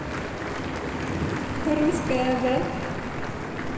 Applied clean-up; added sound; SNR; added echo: none; Applause / Crowd; 8 dB; reverberation time 2.2 s.